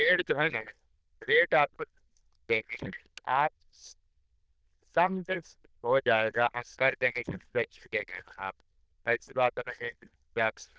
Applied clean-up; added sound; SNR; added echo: neural diffusion model UNIVERSE++.